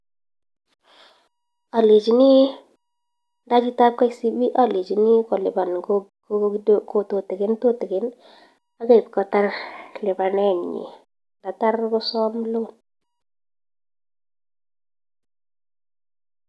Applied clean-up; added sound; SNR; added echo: none; none; none; none.